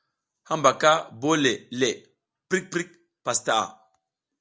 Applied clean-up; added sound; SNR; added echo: none; none; none; none.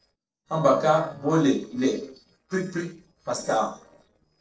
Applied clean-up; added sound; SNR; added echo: neural separator model SepFormer DNS4.